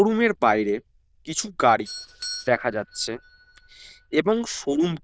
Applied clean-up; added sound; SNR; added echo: neural diffusion model UNIVERSE++.